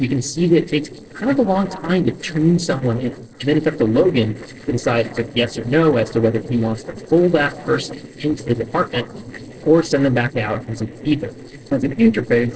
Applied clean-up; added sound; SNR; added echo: neural separator model SepFormer DNS4.